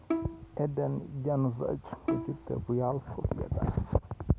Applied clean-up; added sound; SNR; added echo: none; Bowed string instrument; 8 dB; none.